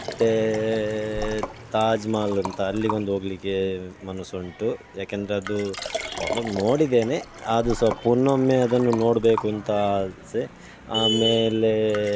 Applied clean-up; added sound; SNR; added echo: none; Liquid; 14 dB; none.